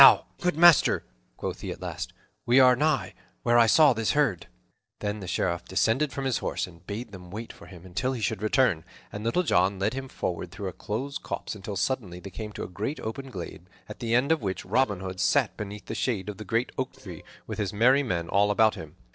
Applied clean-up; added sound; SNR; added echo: neural separator model SepFormer DNS4.